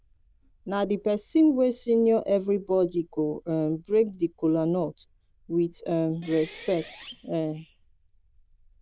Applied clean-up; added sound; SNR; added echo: neural diffusion model UNIVERSE++.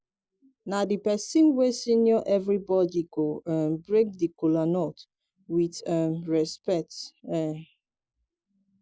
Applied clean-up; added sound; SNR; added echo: none; none; none; none.